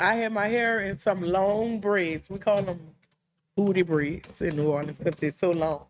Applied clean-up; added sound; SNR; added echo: neural mask model RNNoise.